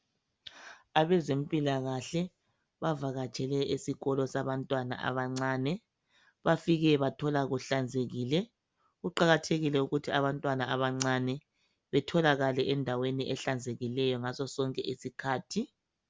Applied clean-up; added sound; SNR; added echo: none; none; none; none.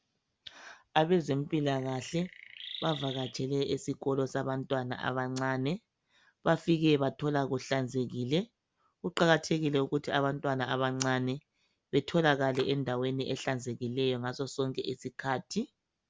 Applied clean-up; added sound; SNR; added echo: none; Chirp, tweet + Clapping; 14 dB; none.